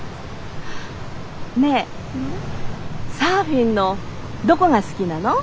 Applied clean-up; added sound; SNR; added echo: none; none; none; none.